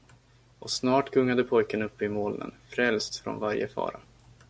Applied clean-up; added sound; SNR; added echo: none; none; none; none.